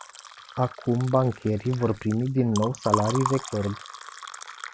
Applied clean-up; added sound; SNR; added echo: none; Liquid; 9 dB; none.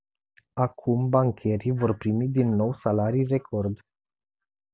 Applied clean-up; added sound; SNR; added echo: none; none; none; none.